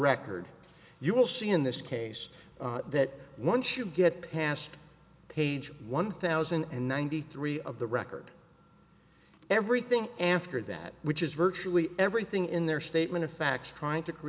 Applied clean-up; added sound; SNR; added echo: none; none; none; none.